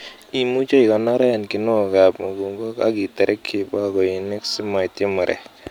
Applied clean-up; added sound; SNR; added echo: none; none; none; none.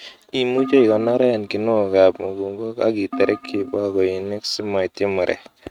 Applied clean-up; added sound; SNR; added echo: neural mask model RNNoise.